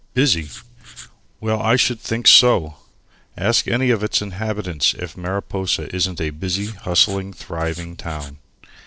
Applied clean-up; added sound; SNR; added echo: neural separator model SepFormer DNS4.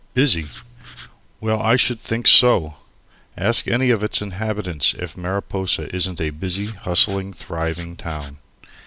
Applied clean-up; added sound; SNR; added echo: none; Writing; 18 dB; none.